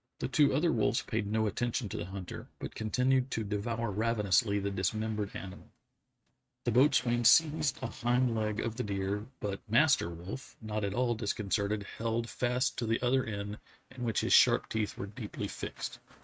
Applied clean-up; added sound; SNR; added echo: neural mask model RNNoise.